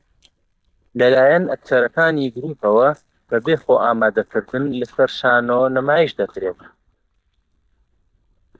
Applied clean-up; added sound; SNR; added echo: neural mask model DeepFilterNet 3.